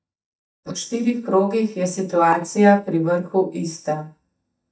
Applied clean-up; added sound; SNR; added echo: neural mask model DeepFilterNet 3.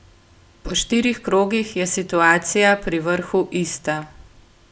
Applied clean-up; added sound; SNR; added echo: none; none; none; none.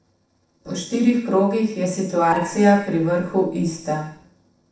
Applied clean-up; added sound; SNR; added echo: neural separator model SepFormer DNS4.